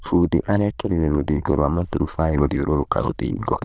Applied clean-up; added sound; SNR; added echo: neural diffusion model UNIVERSE++.